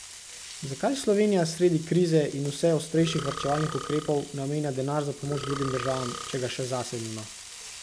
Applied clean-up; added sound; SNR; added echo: none; Frying (food) + Burping, eructation; 12 dB; none.